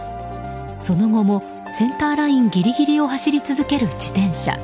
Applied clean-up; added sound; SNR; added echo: none; none; none; none.